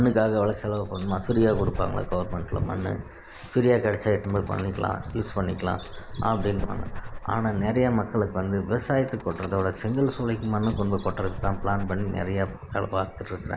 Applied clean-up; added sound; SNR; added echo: none; Dog; 11 dB; none.